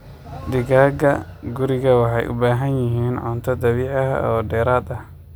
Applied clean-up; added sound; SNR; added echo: none; none; none; none.